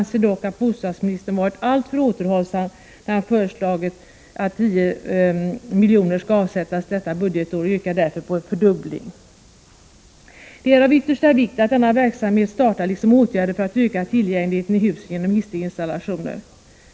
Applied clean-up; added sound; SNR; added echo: none; none; none; none.